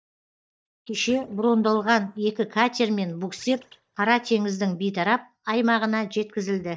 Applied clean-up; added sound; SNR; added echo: neural mask model DeepFilterNet 3.